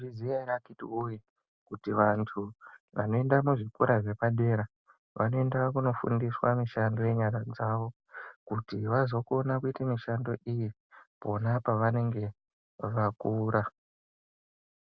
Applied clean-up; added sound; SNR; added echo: none; none; none; none.